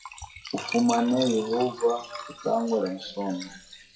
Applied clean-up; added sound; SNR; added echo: classical method WPE with log-MMSE.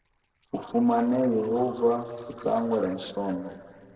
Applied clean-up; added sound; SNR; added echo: neural separator model SepFormer DNS4.